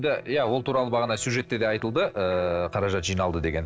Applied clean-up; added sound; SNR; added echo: neural separator model SepFormer DNS4.